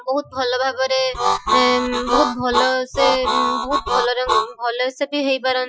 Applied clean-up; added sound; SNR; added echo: classical method Wiener filter.